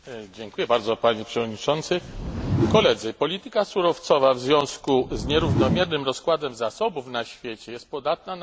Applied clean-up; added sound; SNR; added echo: none; Whoosh, swoosh, swish; 5 dB; none.